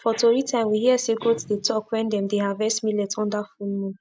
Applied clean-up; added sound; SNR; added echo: none; none; none; none.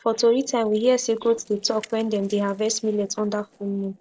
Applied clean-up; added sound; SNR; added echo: neural separator model SepFormer DNS4.